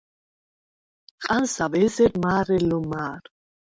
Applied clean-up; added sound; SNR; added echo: none; none; none; none.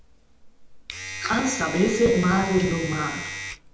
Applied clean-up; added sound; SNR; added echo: none; Domestic sounds, home sounds; 10 dB; reverberation time 0.8 s.